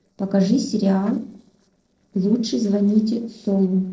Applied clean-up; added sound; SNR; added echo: neural separator model SepFormer DNS4.